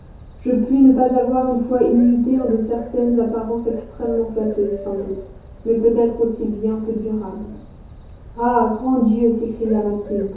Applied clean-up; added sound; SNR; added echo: none; Bird; 18 dB; reverberation time 0.6 s.